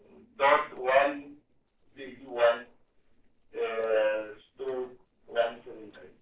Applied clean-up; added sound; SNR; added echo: neural separator model SepFormer DNS4.